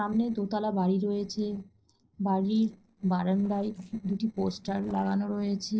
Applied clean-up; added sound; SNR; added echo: neural separator model SepFormer DNS4.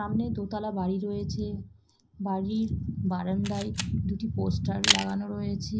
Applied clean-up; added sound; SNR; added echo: none; Camera; 3 dB; reverberation time 0.5 s.